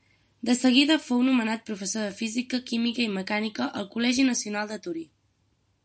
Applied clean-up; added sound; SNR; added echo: none; none; none; none.